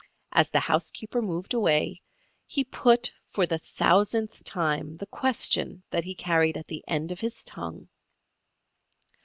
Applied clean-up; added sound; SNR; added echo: none; none; none; none.